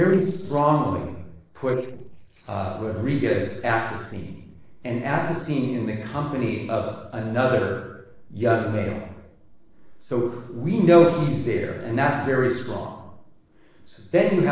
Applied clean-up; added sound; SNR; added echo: neural separator model SepFormer DNS4.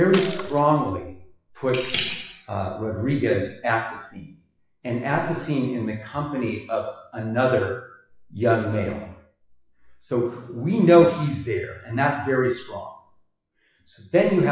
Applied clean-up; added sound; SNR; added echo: classical method WPE with log-MMSE.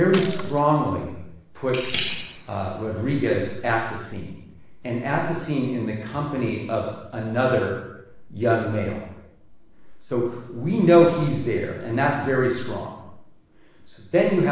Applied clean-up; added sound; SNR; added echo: none; Gunshot, gunfire; 13 dB; reverberation time 0.9 s.